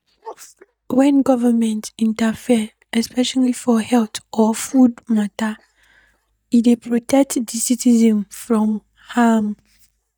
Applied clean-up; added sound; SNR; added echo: neural mask model DeepFilterNet 3.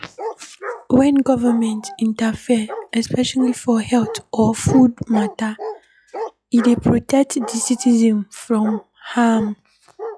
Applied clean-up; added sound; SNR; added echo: classical method log-MMSE.